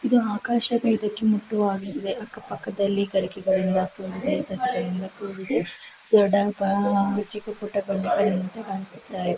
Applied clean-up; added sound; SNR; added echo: neural mask model Resemble Enhance denoiser.